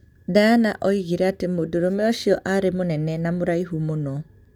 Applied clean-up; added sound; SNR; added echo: none; none; none; none.